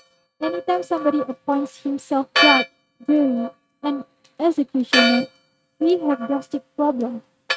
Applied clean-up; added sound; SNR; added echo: neural mask model RNNoise.